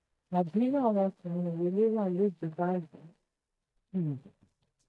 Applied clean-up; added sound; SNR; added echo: neural mask model DeepFilterNet 3.